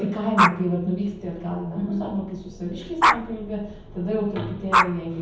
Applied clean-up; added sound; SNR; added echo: none; Dog; -1 dB; reverberation time 0.9 s.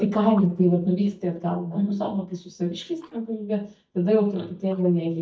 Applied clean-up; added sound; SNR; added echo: neural mask model DeepFilterNet 3.